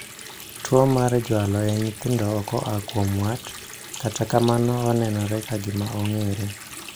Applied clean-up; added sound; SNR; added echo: none; Water tap, faucet; 15 dB; none.